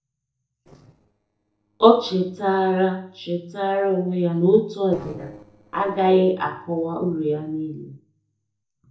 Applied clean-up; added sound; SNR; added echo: neural separator model SepFormer DNS4.